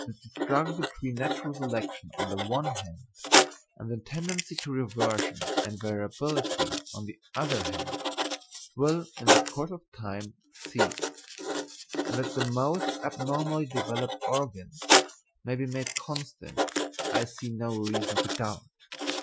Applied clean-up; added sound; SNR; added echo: classical method Wiener filter.